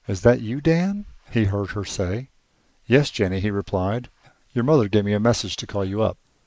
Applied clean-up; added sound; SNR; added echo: neural mask model Resemble Enhance denoiser.